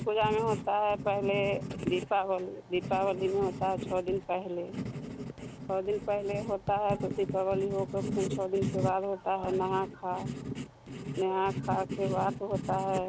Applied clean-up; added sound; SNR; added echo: none; Writing; 6 dB; none.